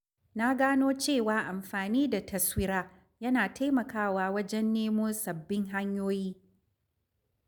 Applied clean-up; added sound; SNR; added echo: none; none; none; none.